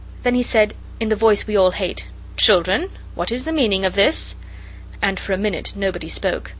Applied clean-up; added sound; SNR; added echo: none; none; none; none.